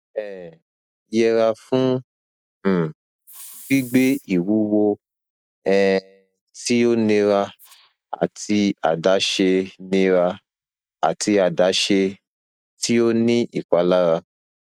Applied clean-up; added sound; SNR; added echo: neural mask model DeepFilterNet 3.